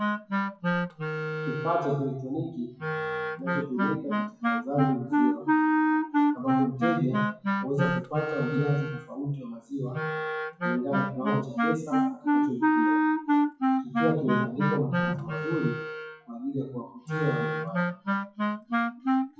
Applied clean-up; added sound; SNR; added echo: classical method WPE with log-MMSE.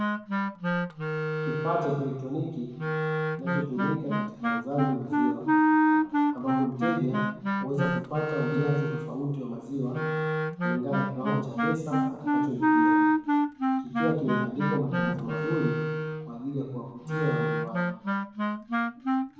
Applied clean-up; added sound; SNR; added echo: none; Wind instrument, woodwind instrument; -5 dB; reverberation time 1.1 s.